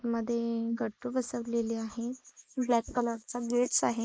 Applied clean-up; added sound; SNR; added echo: neural mask model Resemble Enhance denoiser.